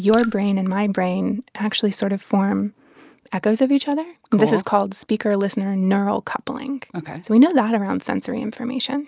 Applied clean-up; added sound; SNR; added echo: neural mask model Resemble Enhance denoiser.